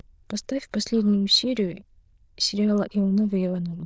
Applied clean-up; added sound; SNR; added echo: neural diffusion model UNIVERSE++.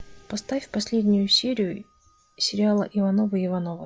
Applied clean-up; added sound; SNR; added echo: classical method log-MMSE.